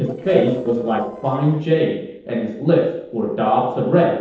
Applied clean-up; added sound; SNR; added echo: neural separator model SepFormer DNS4.